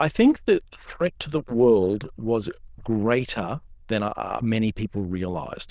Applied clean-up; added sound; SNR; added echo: neural diffusion model UNIVERSE++.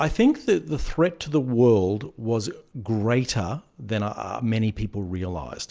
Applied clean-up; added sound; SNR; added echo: none; none; none; none.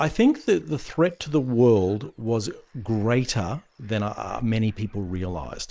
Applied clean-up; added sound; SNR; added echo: neural mask model Resemble Enhance denoiser.